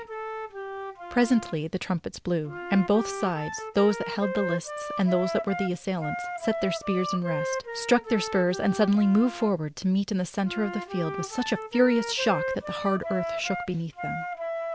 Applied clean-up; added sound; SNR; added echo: none; Wind instrument, woodwind instrument; 7 dB; none.